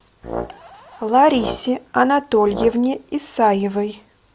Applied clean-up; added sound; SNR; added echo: none; Brass instrument; 12 dB; none.